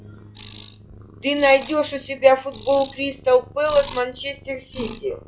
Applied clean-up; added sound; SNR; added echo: classical method log-MMSE.